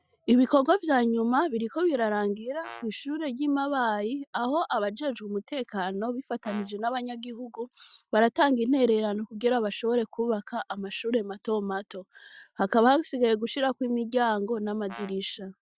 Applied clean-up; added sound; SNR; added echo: classical method Wiener filter.